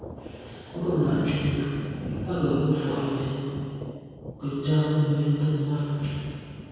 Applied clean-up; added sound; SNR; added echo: none; Thunder; 10 dB; reverberation time 2.2 s.